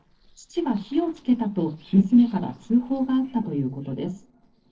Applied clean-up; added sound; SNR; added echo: neural separator model SepFormer DNS4.